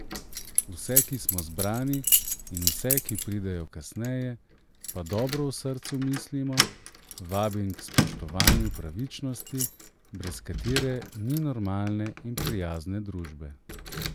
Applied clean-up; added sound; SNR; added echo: none; Keys jangling; -3 dB; none.